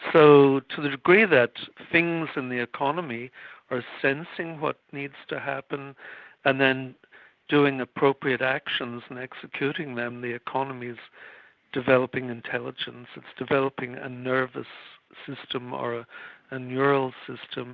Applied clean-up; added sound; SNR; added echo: none; none; none; none.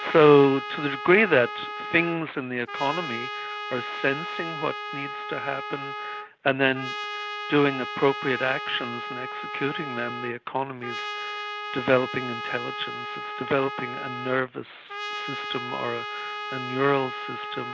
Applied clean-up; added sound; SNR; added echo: none; Trumpet; 8 dB; none.